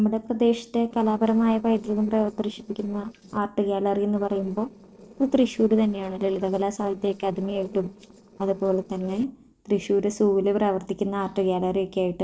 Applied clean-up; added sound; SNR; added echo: neural separator model SepFormer DNS4.